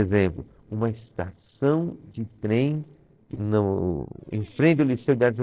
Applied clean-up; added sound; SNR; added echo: neural separator model SepFormer DNS4.